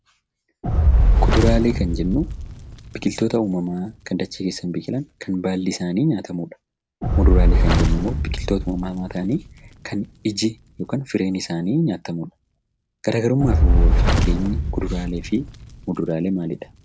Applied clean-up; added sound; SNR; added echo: none; Fire; -2 dB; none.